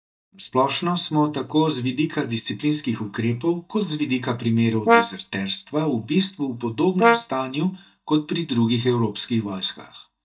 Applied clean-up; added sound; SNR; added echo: neural mask model DeepFilterNet 3.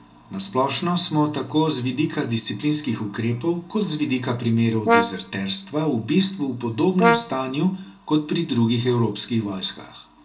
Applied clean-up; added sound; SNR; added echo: none; Brass instrument; 2 dB; reverberation time 0.2 s.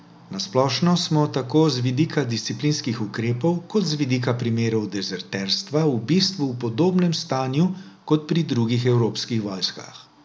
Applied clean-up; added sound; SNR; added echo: none; none; none; none.